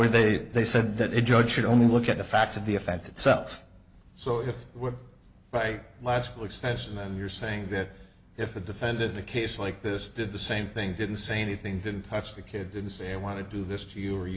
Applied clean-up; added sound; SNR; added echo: none; none; none; none.